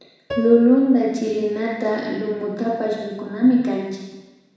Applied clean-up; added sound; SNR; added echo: none; Piano; 18 dB; reverberation time 1.1 s.